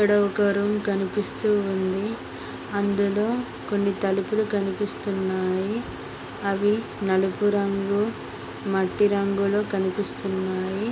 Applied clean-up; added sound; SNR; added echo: none; none; none; none.